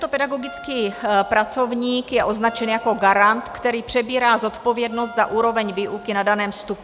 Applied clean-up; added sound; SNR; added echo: none; Wind instrument, woodwind instrument; 18 dB; none.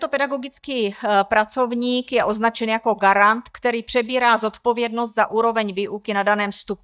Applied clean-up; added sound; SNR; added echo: neural mask model DeepFilterNet 3.